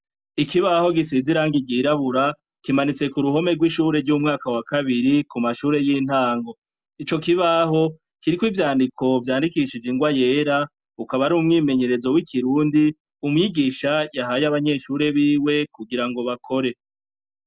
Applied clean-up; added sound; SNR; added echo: none; none; none; none.